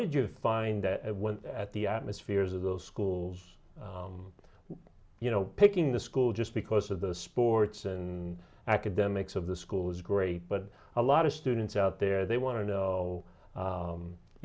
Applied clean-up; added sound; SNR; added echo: none; none; none; none.